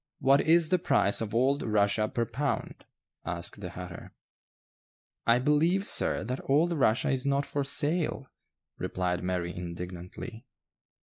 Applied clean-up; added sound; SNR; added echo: neural mask model Resemble Enhance denoiser.